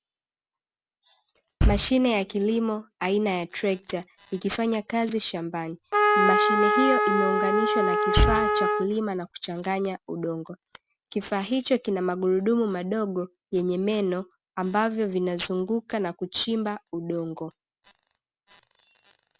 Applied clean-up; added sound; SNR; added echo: none; Trumpet + Bass drum; -5 dB; none.